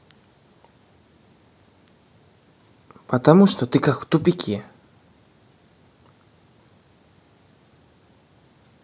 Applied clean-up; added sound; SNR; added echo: none; none; none; none.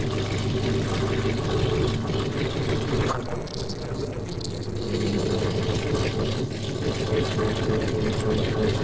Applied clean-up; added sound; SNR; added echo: neural separator model SepFormer DNS4.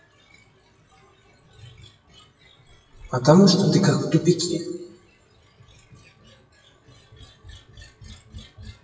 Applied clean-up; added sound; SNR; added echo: classical method WPE with log-MMSE.